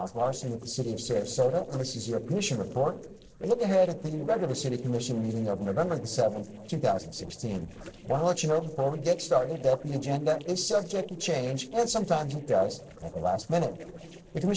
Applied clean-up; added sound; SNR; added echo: neural separator model SepFormer DNS4.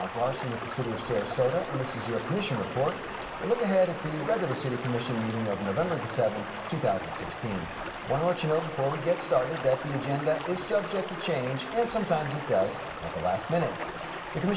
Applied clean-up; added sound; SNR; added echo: none; Stream; 8 dB; reverberation time 2.3 s.